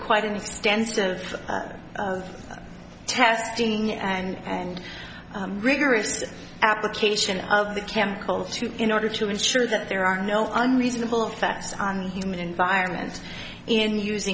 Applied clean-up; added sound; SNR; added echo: none; none; none; none.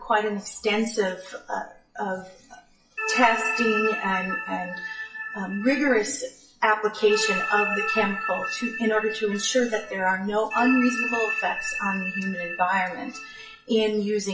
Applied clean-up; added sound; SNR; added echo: classical method WPE with log-MMSE.